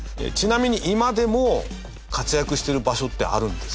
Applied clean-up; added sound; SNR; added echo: none; none; none; none.